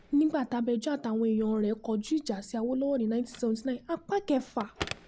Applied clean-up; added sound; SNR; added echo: none; Telephone; 18 dB; none.